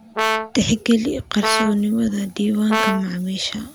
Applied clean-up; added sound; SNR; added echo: none; Brass instrument; 4 dB; none.